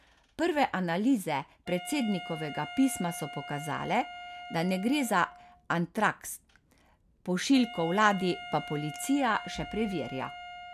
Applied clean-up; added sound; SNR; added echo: none; Wind instrument, woodwind instrument; 14 dB; none.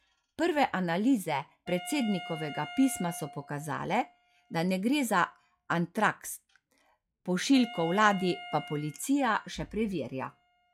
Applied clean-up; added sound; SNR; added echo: classical method log-MMSE.